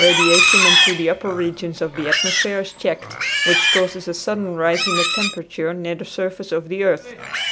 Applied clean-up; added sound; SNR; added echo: none; Livestock, farm animals, working animals; -2 dB; none.